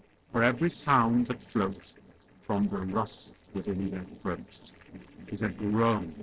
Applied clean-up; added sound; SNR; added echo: neural separator model SepFormer DNS4.